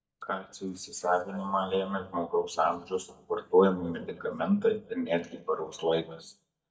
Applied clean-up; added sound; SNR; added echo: neural mask model DeepFilterNet 3.